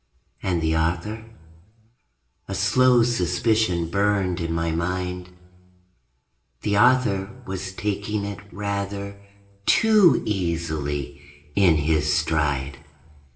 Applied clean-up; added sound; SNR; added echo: none; none; none; reverberation time 1.3 s.